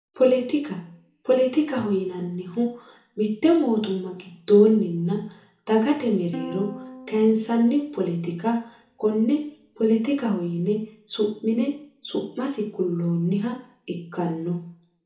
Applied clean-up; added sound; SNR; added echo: none; Plucked string instrument; 17 dB; reverberation time 0.7 s.